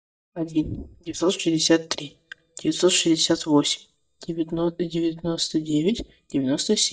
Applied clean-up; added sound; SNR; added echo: neural mask model DeepFilterNet 3.